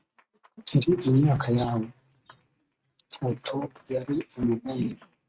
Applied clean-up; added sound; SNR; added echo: neural mask model RNNoise.